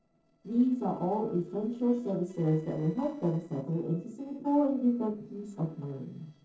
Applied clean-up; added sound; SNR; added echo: neural separator model SepFormer DNS4.